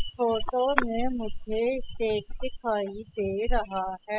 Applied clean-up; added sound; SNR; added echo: classical method spectral subtraction.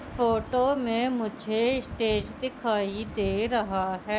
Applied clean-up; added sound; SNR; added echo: none; none; none; none.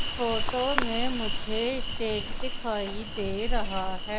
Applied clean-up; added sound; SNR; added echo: none; Insect; -3 dB; none.